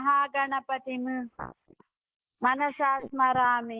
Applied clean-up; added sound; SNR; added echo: neural mask model Resemble Enhance denoiser.